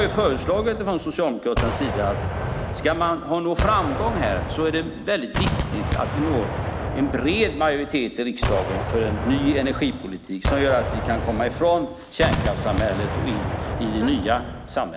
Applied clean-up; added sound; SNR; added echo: none; Gunshot, gunfire; 3 dB; none.